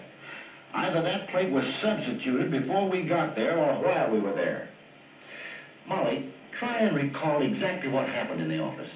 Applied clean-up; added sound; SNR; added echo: none; Brass instrument; 20 dB; reverberation time 0.4 s.